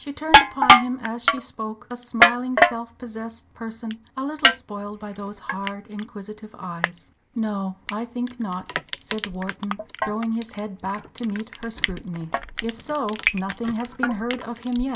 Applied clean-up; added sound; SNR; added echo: none; Crushing; -4 dB; none.